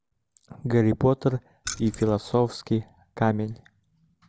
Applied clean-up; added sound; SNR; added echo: none; Keys jangling; 12 dB; none.